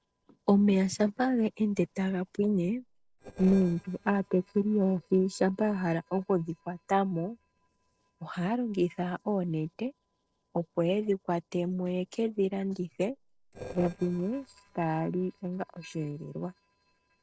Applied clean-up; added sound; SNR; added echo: neural separator model SepFormer DNS4.